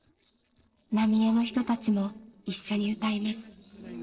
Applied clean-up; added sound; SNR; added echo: neural separator model SepFormer DNS4.